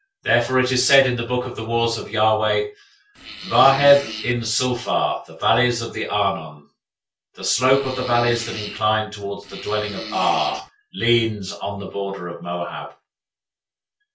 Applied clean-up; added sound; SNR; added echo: none; Fart; 12 dB; reverberation time 0.2 s.